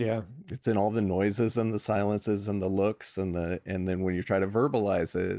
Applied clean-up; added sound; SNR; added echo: none; none; none; none.